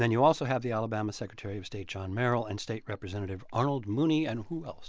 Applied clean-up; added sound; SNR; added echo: none; none; none; none.